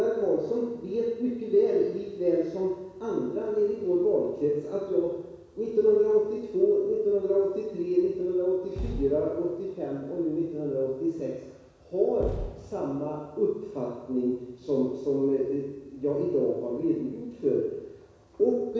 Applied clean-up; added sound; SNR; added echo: none; Fireworks; 14 dB; reverberation time 1.1 s.